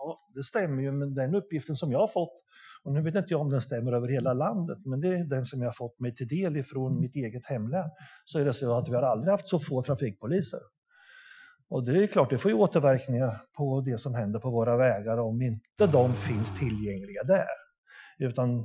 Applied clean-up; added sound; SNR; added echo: classical method Wiener filter.